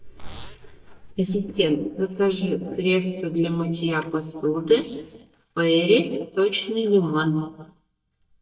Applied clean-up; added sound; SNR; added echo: neural mask model DeepFilterNet 3.